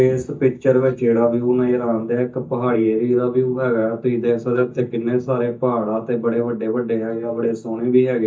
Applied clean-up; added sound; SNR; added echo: neural mask model DeepFilterNet 3.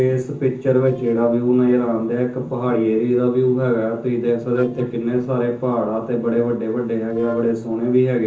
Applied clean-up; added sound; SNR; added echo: neural separator model SepFormer DNS4.